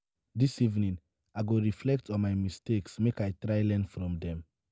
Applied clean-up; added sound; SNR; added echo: none; none; none; none.